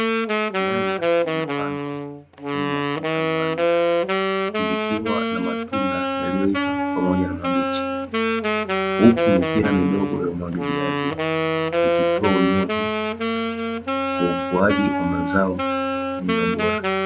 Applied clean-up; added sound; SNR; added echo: none; Wind instrument, woodwind instrument; -3 dB; none.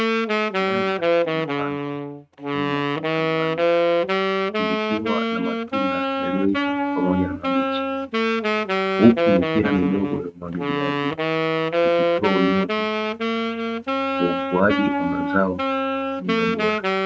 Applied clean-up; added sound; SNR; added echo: neural mask model RNNoise.